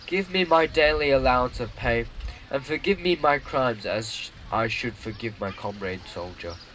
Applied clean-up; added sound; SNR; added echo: none; Wind; 14 dB; reverberation time 0.2 s.